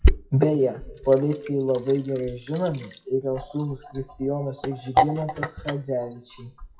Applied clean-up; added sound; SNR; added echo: classical method WPE with log-MMSE.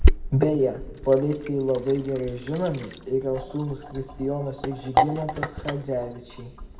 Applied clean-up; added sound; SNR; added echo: none; Sink (filling or washing); 1 dB; reverberation time 1.1 s.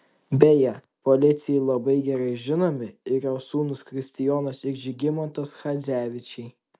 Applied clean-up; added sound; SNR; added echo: none; none; none; none.